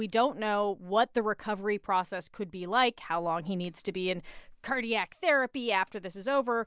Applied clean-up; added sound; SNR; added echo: none; none; none; none.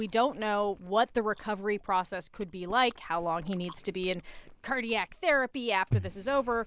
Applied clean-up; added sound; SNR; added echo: none; Chewing, mastication; 12 dB; none.